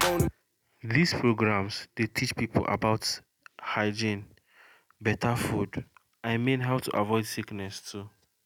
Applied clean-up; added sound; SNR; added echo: none; none; none; none.